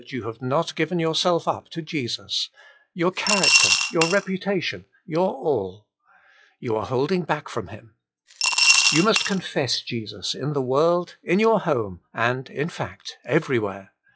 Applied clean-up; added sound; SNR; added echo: classical method log-MMSE.